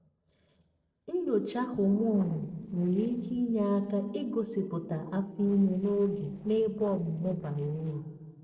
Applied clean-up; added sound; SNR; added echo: neural separator model SepFormer DNS4.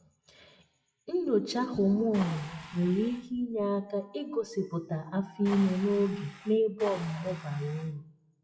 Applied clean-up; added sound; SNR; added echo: classical method WPE with log-MMSE.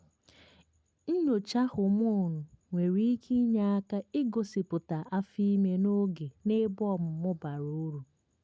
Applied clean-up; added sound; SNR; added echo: none; none; none; none.